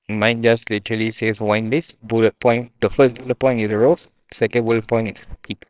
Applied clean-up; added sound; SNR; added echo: neural separator model SepFormer WHAMR!.